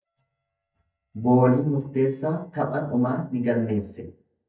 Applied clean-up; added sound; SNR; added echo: neural mask model DeepFilterNet 3.